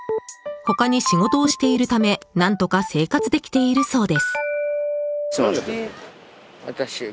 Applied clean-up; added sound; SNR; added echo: none; none; none; none.